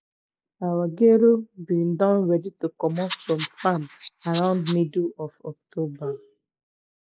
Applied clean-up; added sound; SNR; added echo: neural mask model Resemble Enhance denoiser.